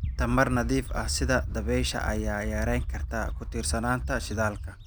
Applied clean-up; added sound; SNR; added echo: none; Bird; 3 dB; none.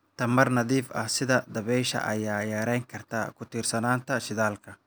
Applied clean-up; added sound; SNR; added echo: none; none; none; none.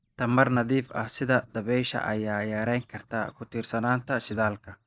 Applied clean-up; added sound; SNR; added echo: neural mask model DeepFilterNet 3.